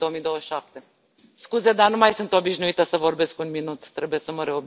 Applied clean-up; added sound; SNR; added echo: none; none; none; none.